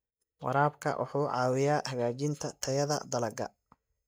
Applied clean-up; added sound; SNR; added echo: neural mask model DeepFilterNet 3.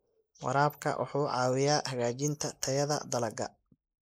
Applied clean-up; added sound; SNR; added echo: neural mask model Resemble Enhance denoiser.